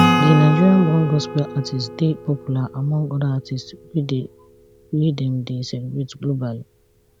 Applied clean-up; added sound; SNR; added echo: none; Acoustic guitar / Strum; 6 dB; none.